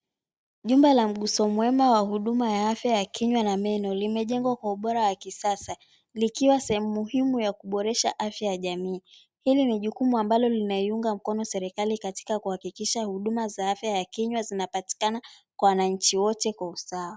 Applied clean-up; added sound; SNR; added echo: none; none; none; none.